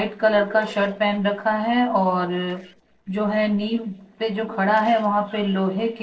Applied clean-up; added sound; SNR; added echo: neural separator model SepFormer DNS4.